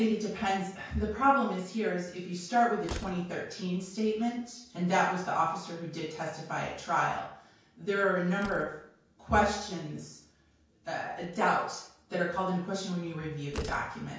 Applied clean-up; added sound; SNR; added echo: none; Slam; 20 dB; reverberation time 0.5 s.